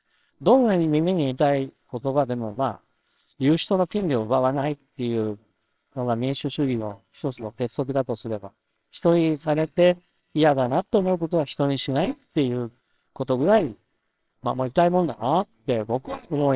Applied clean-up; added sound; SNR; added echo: neural separator model SepFormer WHAMR!.